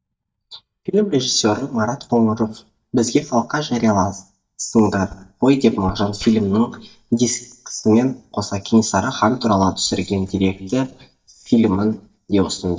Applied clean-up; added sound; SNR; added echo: neural mask model DeepFilterNet 3.